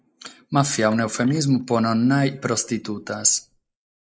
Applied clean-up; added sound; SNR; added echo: neural mask model Resemble Enhance denoiser.